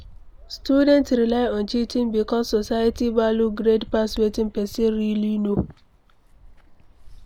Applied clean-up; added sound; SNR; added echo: none; Bird; 18 dB; none.